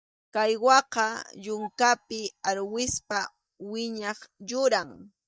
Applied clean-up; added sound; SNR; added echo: neural mask model DeepFilterNet 3.